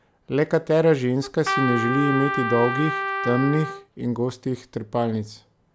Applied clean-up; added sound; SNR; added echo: none; Trumpet; 4 dB; none.